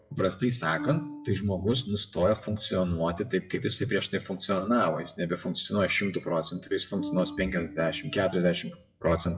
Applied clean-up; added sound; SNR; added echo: classical method WPE with log-MMSE.